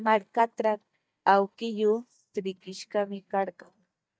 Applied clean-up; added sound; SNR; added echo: neural mask model DeepFilterNet 3.